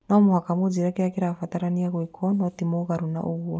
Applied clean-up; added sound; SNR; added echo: none; none; none; none.